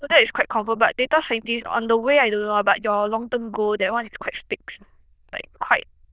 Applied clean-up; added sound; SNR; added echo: neural diffusion model UNIVERSE++.